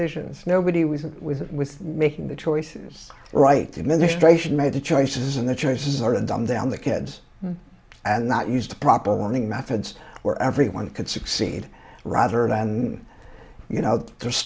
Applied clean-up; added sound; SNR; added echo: none; none; none; none.